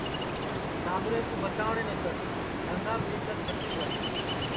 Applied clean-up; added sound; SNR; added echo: none; Ocean; -4 dB; none.